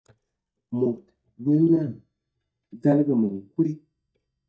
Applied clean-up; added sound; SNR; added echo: neural mask model DeepFilterNet 3.